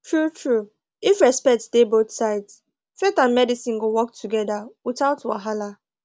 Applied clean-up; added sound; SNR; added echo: none; none; none; none.